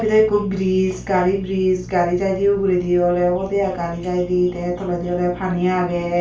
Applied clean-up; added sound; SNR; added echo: none; Drill; 16 dB; reverberation time 0.2 s.